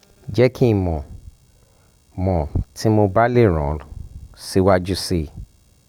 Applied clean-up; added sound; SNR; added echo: none; none; none; none.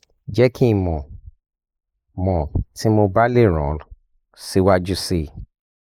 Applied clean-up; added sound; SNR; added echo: neural mask model Resemble Enhance denoiser.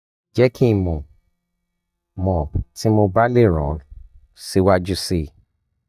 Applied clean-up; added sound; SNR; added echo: neural mask model DeepFilterNet 3.